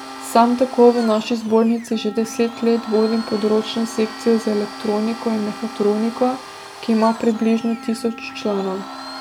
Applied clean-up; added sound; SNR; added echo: none; Wind instrument, woodwind instrument + Domestic sounds, home sounds; 14 dB; none.